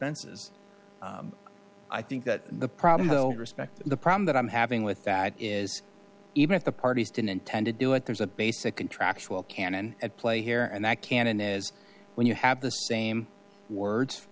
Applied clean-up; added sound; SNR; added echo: none; none; none; none.